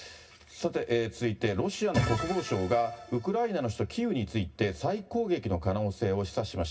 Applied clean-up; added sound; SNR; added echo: none; none; none; reverberation time 0.4 s.